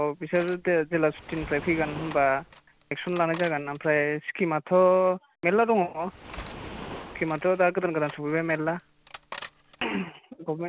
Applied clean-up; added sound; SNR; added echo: none; Waves, surf + Cutlery, silverware; 17 dB; none.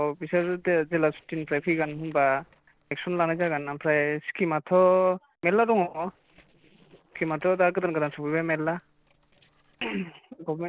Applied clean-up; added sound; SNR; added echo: neural separator model SepFormer DNS4.